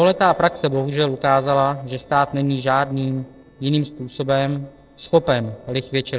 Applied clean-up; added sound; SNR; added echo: neural separator model SepFormer DNS4.